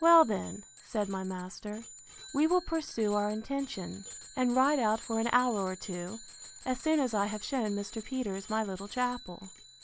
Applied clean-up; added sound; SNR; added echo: none; Bicycle bell; 17 dB; none.